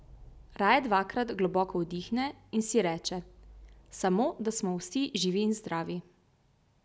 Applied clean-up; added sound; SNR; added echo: none; none; none; none.